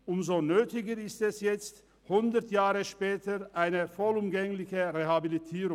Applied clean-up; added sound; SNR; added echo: none; none; none; none.